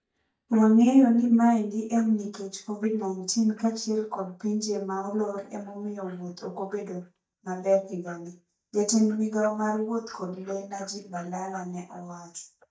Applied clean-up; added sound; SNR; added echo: neural mask model DeepFilterNet 3.